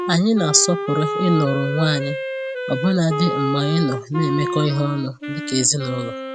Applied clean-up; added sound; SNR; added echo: none; Wind instrument, woodwind instrument; 6 dB; none.